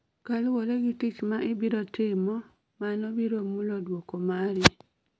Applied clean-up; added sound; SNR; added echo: none; none; none; none.